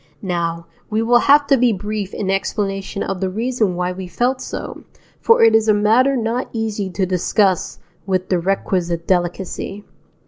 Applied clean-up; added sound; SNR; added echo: none; none; none; none.